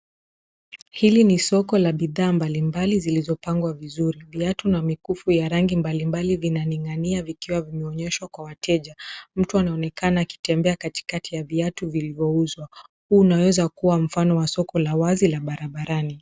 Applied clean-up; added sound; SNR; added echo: none; none; none; none.